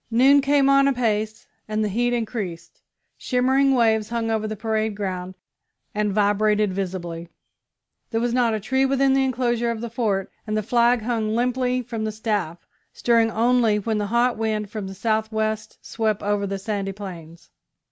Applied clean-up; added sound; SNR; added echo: none; none; none; none.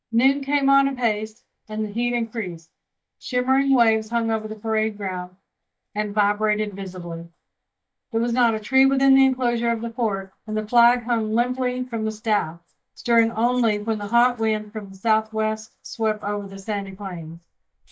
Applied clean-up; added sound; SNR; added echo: neural mask model DeepFilterNet 3.